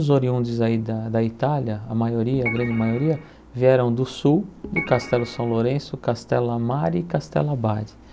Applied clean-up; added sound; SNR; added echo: none; Organ; 11 dB; none.